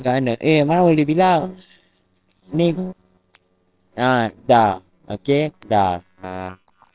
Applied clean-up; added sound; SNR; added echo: neural separator model SepFormer WHAMR!.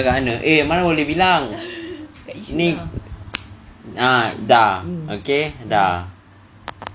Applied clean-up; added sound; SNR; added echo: none; none; none; none.